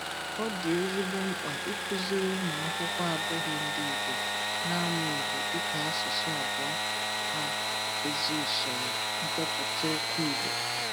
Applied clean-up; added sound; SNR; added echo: none; Sawing / Engine; -4 dB; none.